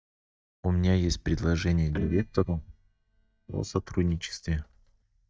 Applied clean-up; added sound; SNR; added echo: neural mask model DeepFilterNet 3.